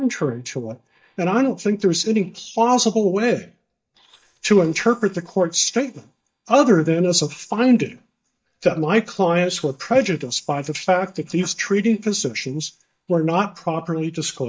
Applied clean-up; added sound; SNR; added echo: neural mask model DeepFilterNet 3.